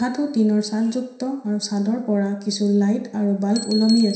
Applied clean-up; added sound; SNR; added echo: none; Bicycle; 17 dB; reverberation time 0.7 s.